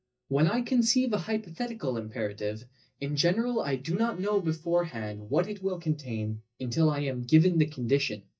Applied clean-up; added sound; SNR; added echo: neural mask model DeepFilterNet 3.